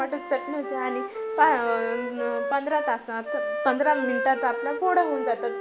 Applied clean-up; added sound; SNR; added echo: none; Wind instrument, woodwind instrument; 5 dB; none.